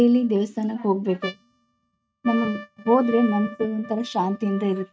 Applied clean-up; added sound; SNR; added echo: neural mask model RNNoise.